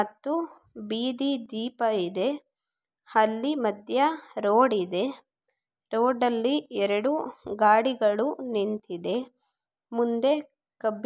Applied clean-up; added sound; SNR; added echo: none; none; none; none.